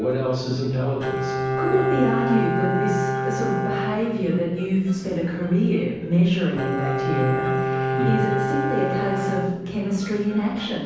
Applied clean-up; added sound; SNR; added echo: none; Bowed string instrument; 3 dB; reverberation time 1.1 s.